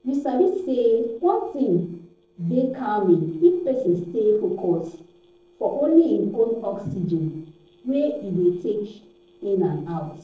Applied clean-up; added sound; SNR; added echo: neural separator model SepFormer DNS4.